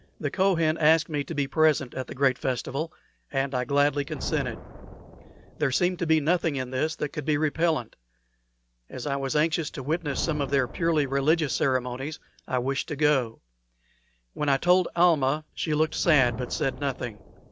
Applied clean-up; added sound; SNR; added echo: none; Thunder; 17 dB; none.